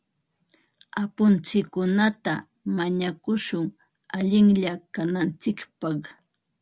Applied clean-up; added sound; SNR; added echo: none; none; none; none.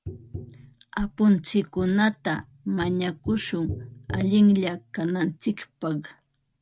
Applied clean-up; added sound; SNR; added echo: neural mask model RNNoise.